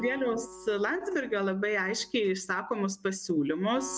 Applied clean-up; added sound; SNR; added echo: none; Acoustic guitar; 19 dB; none.